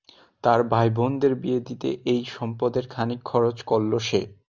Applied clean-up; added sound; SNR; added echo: none; none; none; none.